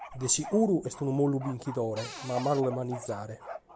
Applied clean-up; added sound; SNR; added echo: none; Cupboard open or close + Bark; 14 dB; none.